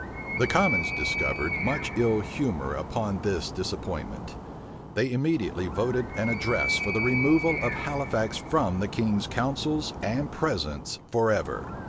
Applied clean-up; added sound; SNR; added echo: none; Animal; 6 dB; none.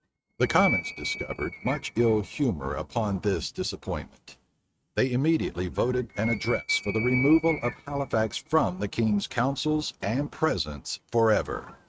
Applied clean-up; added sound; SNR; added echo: neural mask model RNNoise.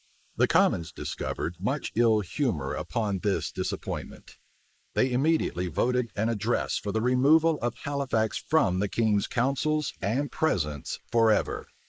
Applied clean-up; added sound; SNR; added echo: neural mask model Resemble Enhance denoiser.